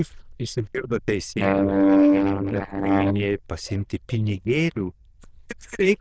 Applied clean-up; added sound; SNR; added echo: neural diffusion model UNIVERSE++.